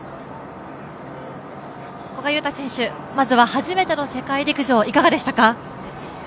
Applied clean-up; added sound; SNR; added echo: none; none; none; none.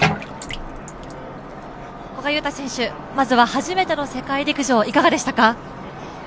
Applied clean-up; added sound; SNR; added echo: none; Bathtub (filling or washing); 10 dB; none.